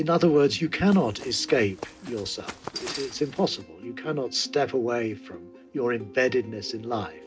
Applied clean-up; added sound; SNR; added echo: none; Run; 14 dB; reverberation time 0.3 s.